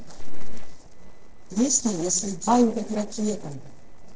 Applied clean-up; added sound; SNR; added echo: neural separator model SepFormer DNS4.